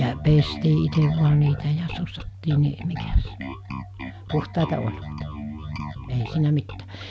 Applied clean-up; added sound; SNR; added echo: none; Bass guitar; 11 dB; none.